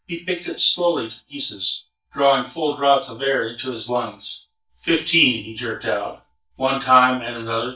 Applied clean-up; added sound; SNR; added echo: neural mask model DeepFilterNet 3.